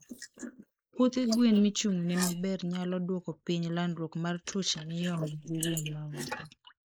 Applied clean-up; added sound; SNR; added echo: neural mask model Resemble Enhance denoiser.